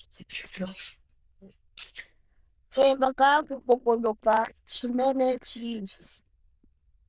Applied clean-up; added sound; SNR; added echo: neural diffusion model UNIVERSE++.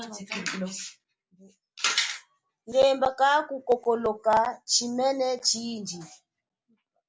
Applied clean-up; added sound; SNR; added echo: none; none; none; none.